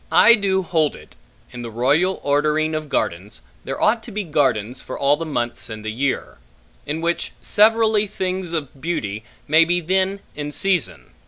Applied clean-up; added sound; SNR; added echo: none; none; none; none.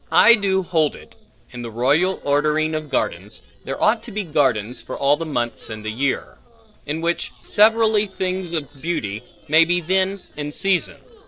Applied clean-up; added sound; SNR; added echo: neural separator model SepFormer DNS4.